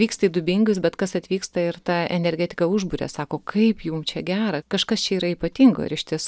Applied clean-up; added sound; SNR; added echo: none; none; none; none.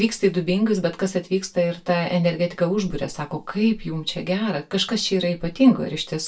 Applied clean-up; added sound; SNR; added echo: none; none; none; reverberation time 0.2 s.